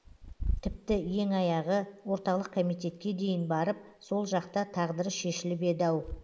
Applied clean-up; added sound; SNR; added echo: none; Wind / Bird; 11 dB; none.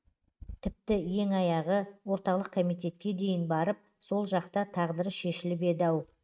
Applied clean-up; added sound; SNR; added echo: neural mask model RNNoise.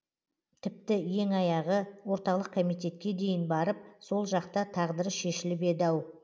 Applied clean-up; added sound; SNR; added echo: none; none; none; none.